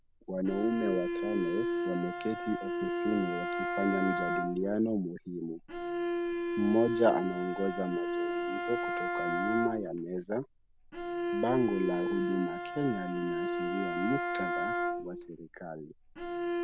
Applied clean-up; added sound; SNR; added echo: none; Bowed string instrument; 0 dB; none.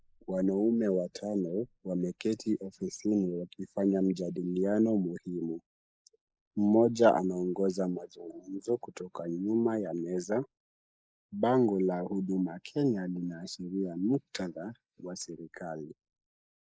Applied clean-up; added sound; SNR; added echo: neural mask model Resemble Enhance denoiser.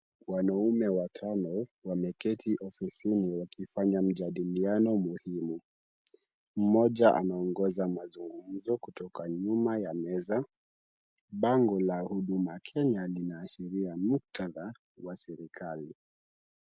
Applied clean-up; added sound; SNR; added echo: none; none; none; none.